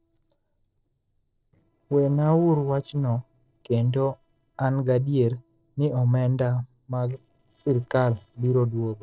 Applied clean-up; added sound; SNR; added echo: neural separator model SepFormer DNS4.